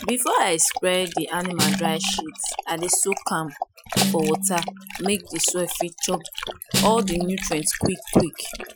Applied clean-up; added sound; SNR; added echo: classical method Wiener filter.